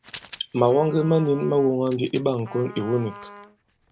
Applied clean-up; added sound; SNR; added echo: none; Writing + Trumpet; 19 dB; none.